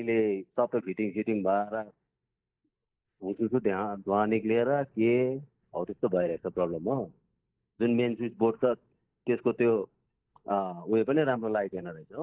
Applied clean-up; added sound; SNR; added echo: neural mask model DeepFilterNet 3.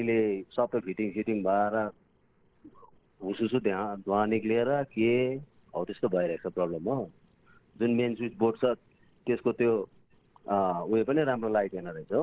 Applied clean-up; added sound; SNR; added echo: neural separator model SepFormer DNS4.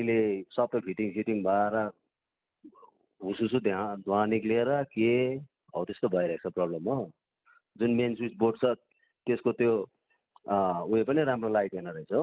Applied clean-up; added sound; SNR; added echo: none; none; none; none.